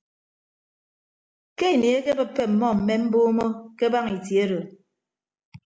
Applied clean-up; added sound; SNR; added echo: none; none; none; none.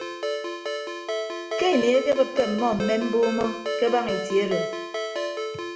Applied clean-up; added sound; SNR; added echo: none; Ringtone; 5 dB; reverberation time 0.5 s.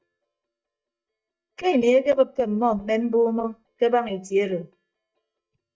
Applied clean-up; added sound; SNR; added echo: neural mask model DeepFilterNet 3.